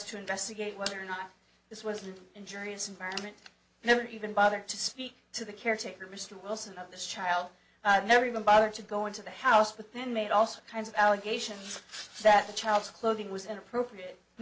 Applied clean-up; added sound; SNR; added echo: none; none; none; none.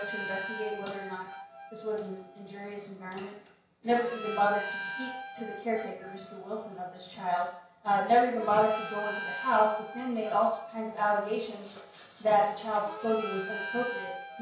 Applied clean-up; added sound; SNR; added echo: none; Harmonica; 11 dB; reverberation time 0.6 s.